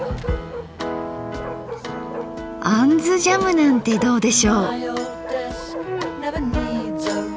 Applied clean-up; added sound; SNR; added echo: none; Bark; 14 dB; none.